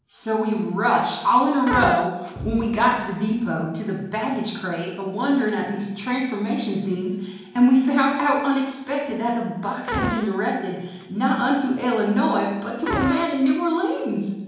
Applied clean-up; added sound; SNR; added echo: none; Fart; 11 dB; reverberation time 1.0 s.